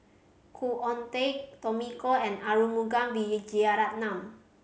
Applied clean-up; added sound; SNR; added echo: none; none; none; none.